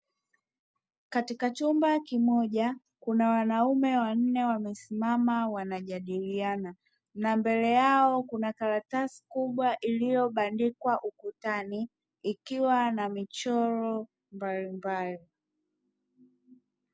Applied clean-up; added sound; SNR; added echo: none; none; none; none.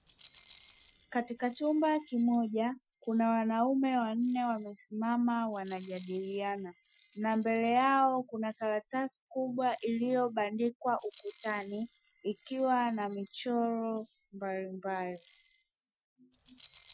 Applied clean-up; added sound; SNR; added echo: classical method Wiener filter.